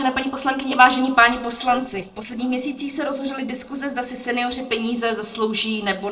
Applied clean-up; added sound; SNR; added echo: neural separator model SepFormer DNS4.